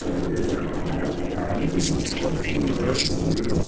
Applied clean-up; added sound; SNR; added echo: neural separator model SepFormer DNS4.